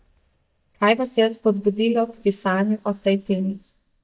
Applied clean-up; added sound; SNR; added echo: neural mask model DeepFilterNet 3.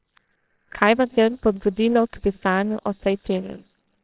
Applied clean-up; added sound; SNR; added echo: neural separator model SepFormer WHAMR!.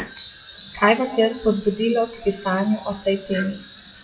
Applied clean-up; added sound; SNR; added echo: classical method WPE with log-MMSE.